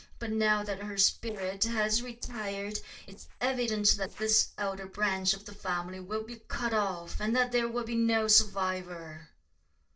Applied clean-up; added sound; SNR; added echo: neural separator model SepFormer DNS4.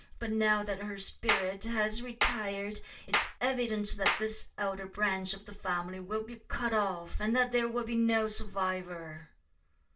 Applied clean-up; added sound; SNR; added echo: none; Clapping; 4 dB; reverberation time 0.2 s.